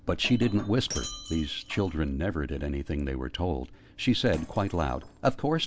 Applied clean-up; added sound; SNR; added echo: none; Shatter; 17 dB; none.